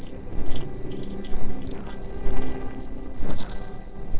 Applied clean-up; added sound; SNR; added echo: neural separator model SepFormer DNS4.